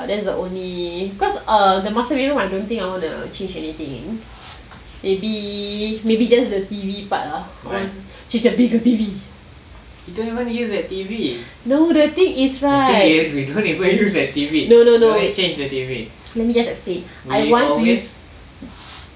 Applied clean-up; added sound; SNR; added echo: none; none; none; none.